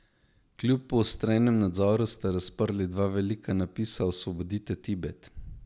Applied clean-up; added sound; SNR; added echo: none; none; none; none.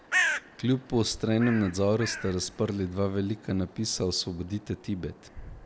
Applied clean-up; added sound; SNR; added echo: none; Bird; 8 dB; none.